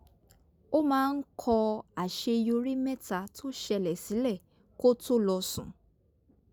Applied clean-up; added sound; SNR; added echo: none; none; none; none.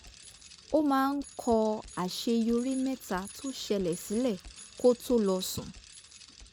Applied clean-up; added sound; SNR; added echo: none; Bicycle; 19 dB; none.